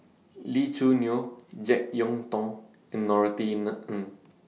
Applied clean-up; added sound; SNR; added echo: none; none; none; none.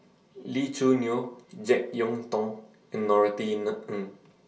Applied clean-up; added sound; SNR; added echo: none; none; none; reverberation time 0.2 s.